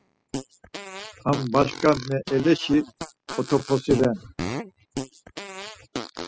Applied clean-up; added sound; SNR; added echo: classical method spectral subtraction.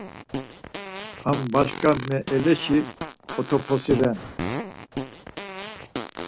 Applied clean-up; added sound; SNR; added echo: none; Fart; 8 dB; none.